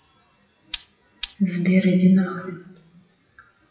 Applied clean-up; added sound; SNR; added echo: classical method WPE with log-MMSE.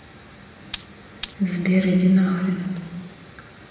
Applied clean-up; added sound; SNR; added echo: none; Glass; 15 dB; reverberation time 1.6 s.